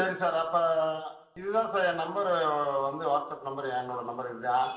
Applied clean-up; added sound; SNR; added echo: none; none; none; reverberation time 0.7 s.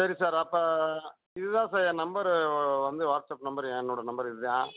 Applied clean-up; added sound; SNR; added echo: none; none; none; none.